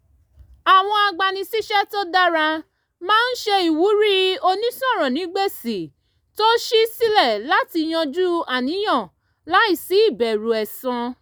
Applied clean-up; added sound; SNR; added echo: none; none; none; none.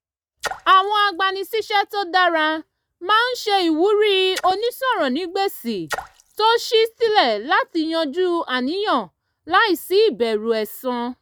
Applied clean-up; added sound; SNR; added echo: neural mask model RNNoise.